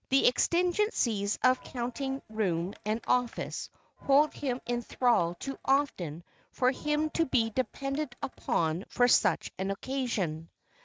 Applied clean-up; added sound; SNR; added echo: neural mask model RNNoise.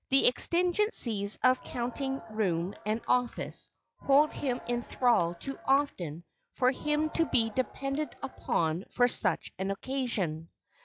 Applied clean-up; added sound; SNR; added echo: classical method log-MMSE.